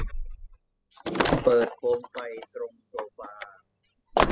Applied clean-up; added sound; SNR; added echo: classical method spectral subtraction.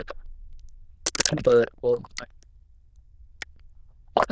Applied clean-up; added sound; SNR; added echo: neural diffusion model UNIVERSE++.